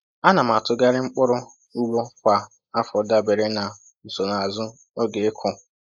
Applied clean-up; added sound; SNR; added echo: neural mask model Resemble Enhance denoiser.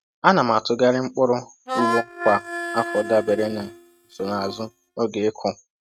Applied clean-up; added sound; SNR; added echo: neural mask model RNNoise.